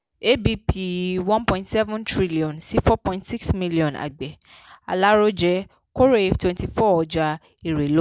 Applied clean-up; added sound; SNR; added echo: none; none; none; none.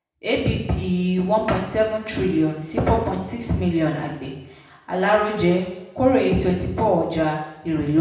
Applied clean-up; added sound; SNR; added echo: none; none; none; reverberation time 0.8 s.